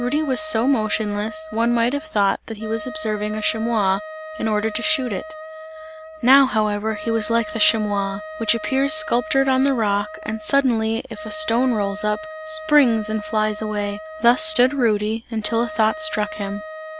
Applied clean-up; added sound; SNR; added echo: none; Wind instrument, woodwind instrument; 13 dB; none.